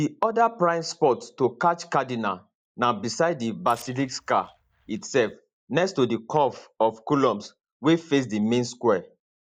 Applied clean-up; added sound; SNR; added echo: neural mask model DeepFilterNet 3.